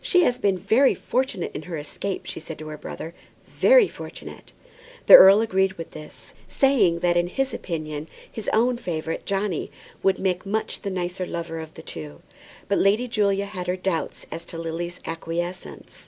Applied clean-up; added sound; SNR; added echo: none; none; none; none.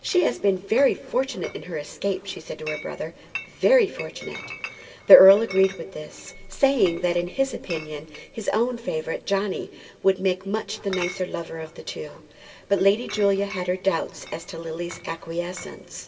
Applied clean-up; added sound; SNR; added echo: none; Chatter / Chink, clink; 18 dB; reverberation time 1.6 s.